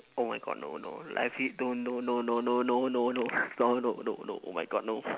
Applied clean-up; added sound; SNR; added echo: none; none; none; none.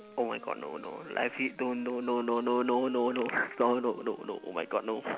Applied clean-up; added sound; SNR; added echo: none; Wind instrument, woodwind instrument; 19 dB; none.